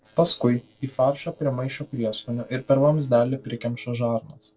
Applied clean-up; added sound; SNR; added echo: neural separator model SepFormer DNS4.